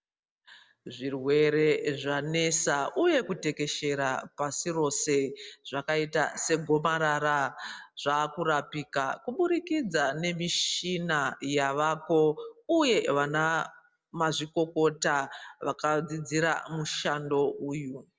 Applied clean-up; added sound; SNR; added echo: none; none; none; none.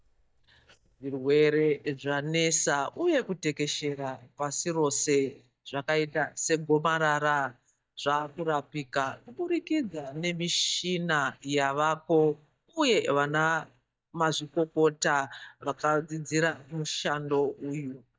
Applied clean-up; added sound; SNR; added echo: neural mask model DeepFilterNet 3.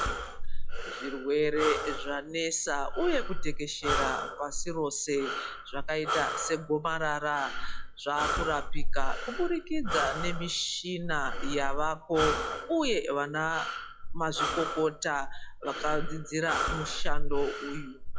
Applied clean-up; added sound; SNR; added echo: classical method log-MMSE.